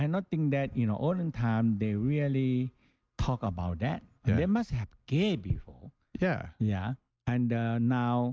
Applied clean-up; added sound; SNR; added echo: none; none; none; none.